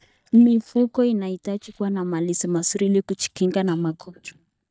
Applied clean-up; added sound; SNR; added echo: neural mask model DeepFilterNet 3.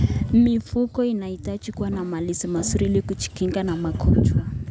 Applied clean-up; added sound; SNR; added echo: none; none; none; none.